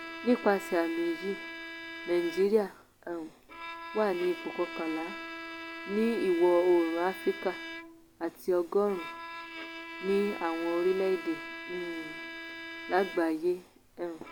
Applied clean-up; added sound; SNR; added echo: none; Bowed string instrument; 11 dB; none.